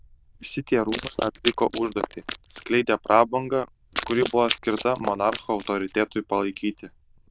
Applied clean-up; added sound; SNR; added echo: neural diffusion model UNIVERSE++.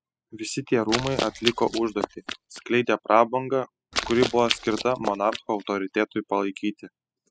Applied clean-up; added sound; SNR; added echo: classical method spectral subtraction.